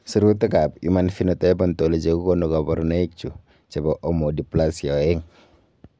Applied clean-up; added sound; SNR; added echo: none; none; none; none.